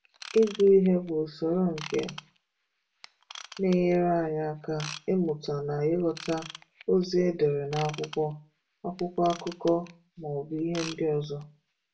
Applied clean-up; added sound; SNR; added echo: none; Ratchet, pawl / Tools; 19 dB; reverberation time 0.2 s.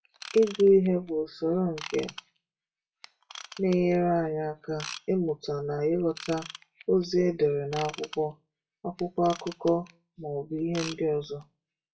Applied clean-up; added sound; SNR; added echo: classical method WPE with log-MMSE.